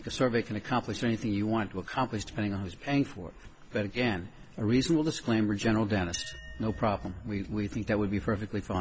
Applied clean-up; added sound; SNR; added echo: none; none; none; none.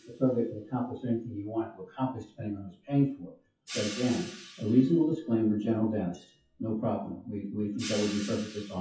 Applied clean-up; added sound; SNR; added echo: classical method WPE with log-MMSE.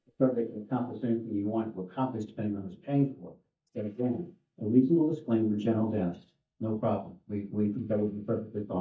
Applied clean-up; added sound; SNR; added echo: neural mask model DeepFilterNet 3.